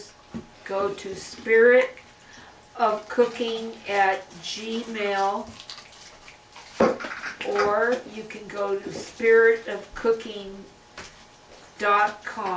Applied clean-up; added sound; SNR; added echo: none; none; none; none.